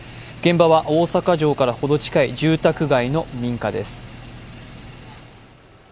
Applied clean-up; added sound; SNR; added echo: none; none; none; none.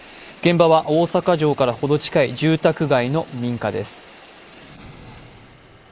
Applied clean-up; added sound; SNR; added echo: neural mask model Resemble Enhance denoiser.